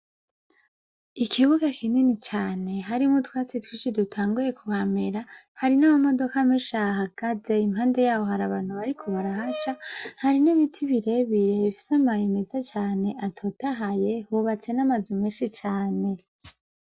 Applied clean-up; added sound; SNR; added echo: neural separator model SepFormer DNS4.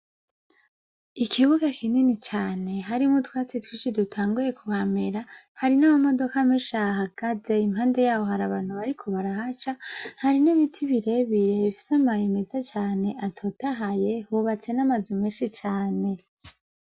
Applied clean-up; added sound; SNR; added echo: none; none; none; none.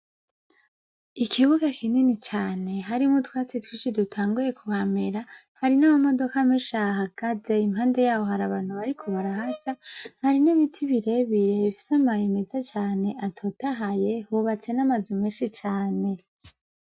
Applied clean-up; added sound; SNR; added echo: neural mask model RNNoise.